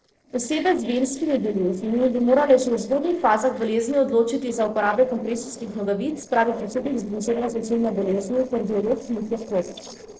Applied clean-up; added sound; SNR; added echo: neural separator model SepFormer DNS4.